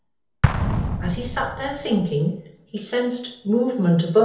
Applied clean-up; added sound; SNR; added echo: none; Explosion; 5 dB; reverberation time 2.0 s.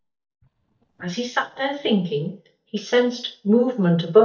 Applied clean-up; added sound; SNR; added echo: neural mask model DeepFilterNet 3.